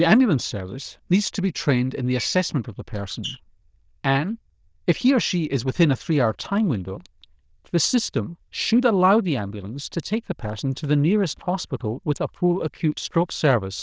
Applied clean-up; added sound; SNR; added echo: neural diffusion model UNIVERSE++.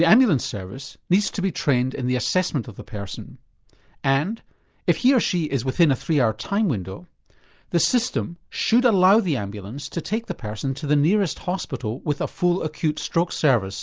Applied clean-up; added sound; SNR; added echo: none; none; none; none.